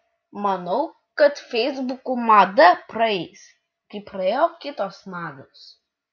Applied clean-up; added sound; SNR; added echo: none; none; none; none.